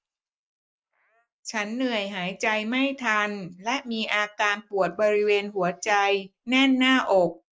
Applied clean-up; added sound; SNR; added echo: neural mask model Resemble Enhance denoiser.